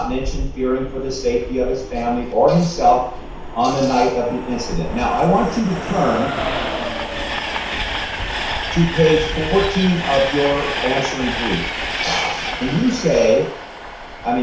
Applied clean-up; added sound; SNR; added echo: none; Train; 6 dB; reverberation time 0.6 s.